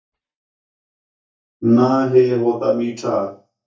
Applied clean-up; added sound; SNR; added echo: neural mask model DeepFilterNet 3.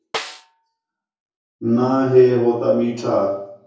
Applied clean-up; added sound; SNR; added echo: none; Snare drum; 14 dB; reverberation time 0.6 s.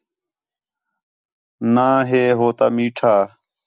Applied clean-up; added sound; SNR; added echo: none; none; none; none.